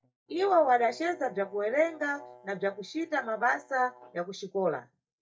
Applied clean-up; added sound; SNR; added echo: neural mask model DeepFilterNet 3.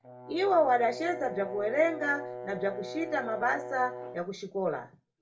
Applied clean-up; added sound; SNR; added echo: none; Brass instrument; 11 dB; reverberation time 0.2 s.